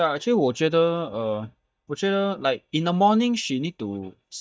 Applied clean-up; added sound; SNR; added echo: neural mask model DeepFilterNet 3.